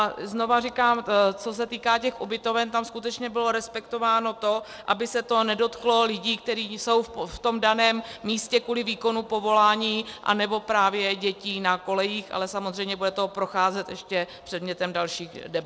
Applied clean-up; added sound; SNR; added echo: none; none; none; none.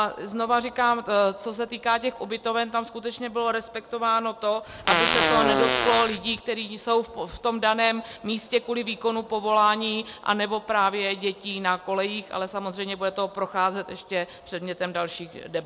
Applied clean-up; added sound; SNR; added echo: none; Fart; -3 dB; none.